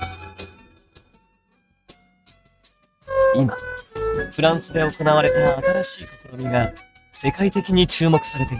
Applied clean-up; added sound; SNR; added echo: neural mask model RNNoise.